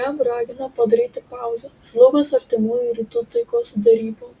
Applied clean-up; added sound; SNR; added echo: none; none; none; none.